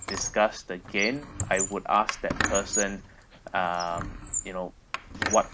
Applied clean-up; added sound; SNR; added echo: none; Squeak; 4 dB; none.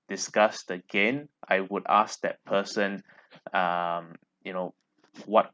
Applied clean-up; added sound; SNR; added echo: none; none; none; none.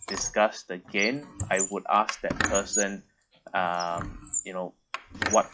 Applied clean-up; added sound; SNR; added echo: classical method log-MMSE.